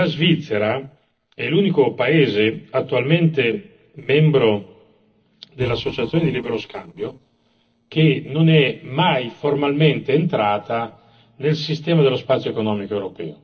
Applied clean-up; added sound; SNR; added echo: neural separator model SepFormer DNS4.